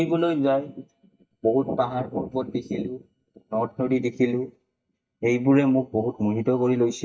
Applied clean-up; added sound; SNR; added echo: neural mask model DeepFilterNet 3.